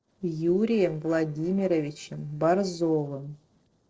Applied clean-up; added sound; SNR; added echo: neural separator model SepFormer DNS4.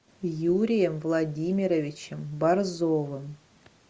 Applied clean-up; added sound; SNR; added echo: none; none; none; none.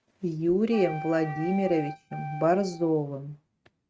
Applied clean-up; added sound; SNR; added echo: neural mask model RNNoise.